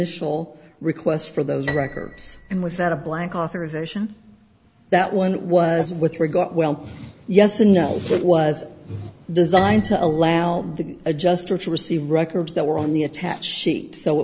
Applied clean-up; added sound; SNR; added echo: none; Piano; 17 dB; none.